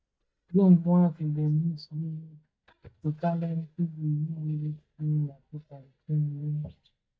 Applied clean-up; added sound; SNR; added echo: neural mask model DeepFilterNet 3.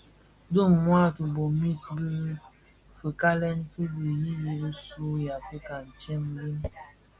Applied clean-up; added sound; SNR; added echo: none; none; none; none.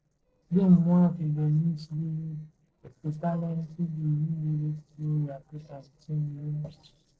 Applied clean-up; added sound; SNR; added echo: neural separator model SepFormer DNS4.